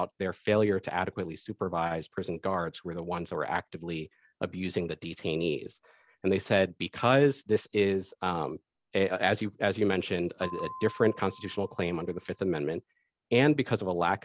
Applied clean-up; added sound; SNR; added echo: none; Bell; 17 dB; none.